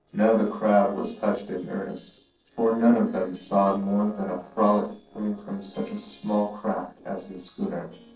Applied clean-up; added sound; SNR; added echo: neural separator model SepFormer DNS4.